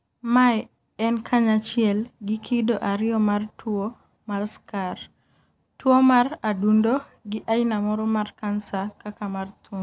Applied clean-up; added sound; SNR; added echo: none; none; none; none.